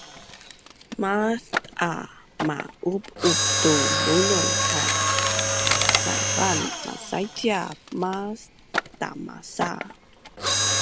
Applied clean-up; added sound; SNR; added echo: none; Mechanisms; -2 dB; none.